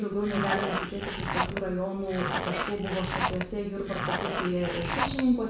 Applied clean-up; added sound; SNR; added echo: none; Zipper (clothing); 2 dB; reverberation time 0.6 s.